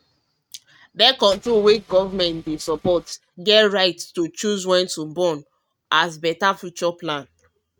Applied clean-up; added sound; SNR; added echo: neural mask model RNNoise.